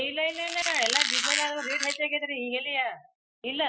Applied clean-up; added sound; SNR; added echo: classical method Wiener filter.